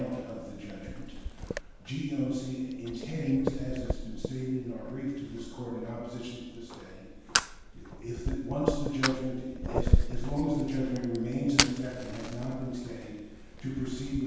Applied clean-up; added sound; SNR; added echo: none; Fire; 0 dB; reverberation time 1.2 s.